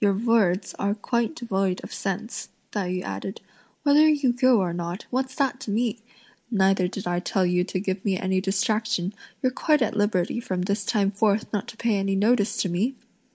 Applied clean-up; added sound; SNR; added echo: neural mask model Resemble Enhance denoiser.